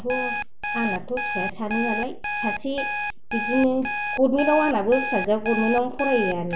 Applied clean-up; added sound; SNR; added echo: none; Alarm; 4 dB; none.